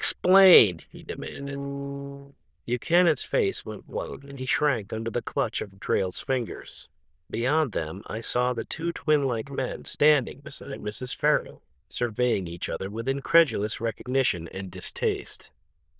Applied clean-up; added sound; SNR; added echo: neural diffusion model UNIVERSE++.